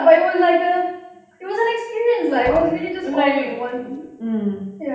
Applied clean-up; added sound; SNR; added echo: none; Liquid; 16 dB; reverberation time 0.8 s.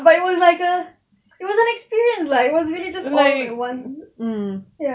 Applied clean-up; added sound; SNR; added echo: none; none; none; none.